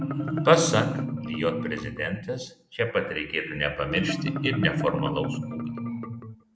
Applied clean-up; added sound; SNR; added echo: none; Marimba, xylophone; 3 dB; none.